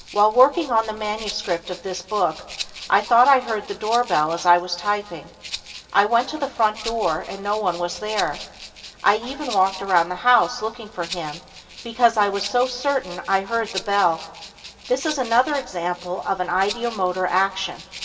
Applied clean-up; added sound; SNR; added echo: none; Rattle (instrument); 16 dB; reverberation time 2.9 s.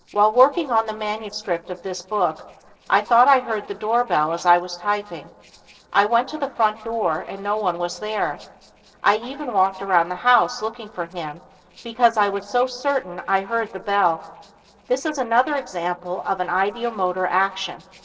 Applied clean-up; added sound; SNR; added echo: neural separator model SepFormer DNS4.